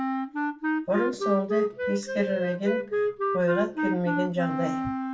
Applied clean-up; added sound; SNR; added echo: none; Wind instrument, woodwind instrument; 0 dB; reverberation time 0.1 s.